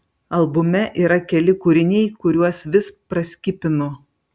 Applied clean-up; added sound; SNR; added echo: none; none; none; none.